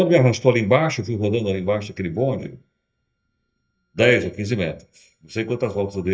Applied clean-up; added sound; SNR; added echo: neural mask model DeepFilterNet 3.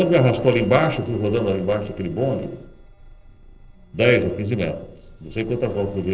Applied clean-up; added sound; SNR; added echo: neural separator model SepFormer DNS4.